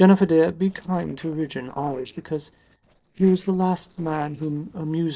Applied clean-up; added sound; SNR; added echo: neural separator model SepFormer DNS4.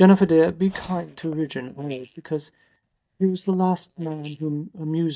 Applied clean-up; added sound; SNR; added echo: neural mask model DeepFilterNet 3.